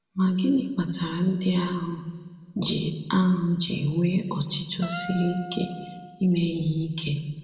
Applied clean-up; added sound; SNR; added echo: none; Wind instrument, woodwind instrument; 14 dB; reverberation time 1.3 s.